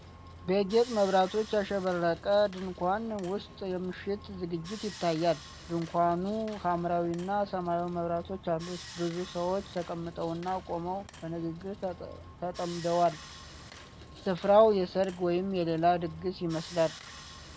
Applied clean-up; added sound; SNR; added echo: none; Sawing; 17 dB; none.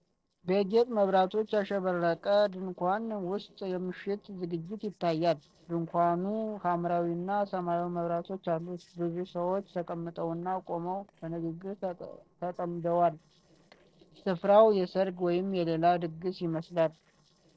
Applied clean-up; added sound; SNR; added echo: neural separator model SepFormer DNS4.